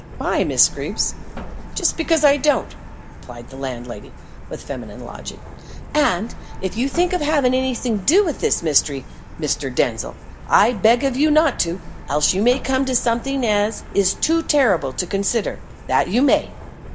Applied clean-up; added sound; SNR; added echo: none; Truck; 13 dB; none.